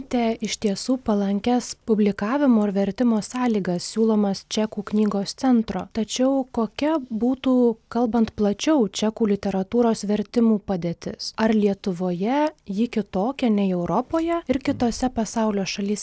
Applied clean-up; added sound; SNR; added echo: none; none; none; none.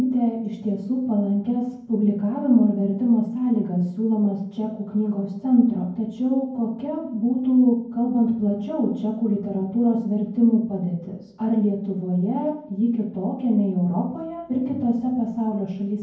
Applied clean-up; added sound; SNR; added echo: none; none; none; reverberation time 0.9 s.